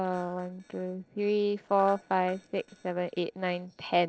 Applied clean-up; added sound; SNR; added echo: neural separator model SepFormer DNS4.